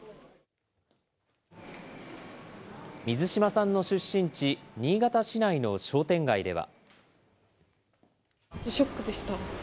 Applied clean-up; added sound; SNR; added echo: none; none; none; none.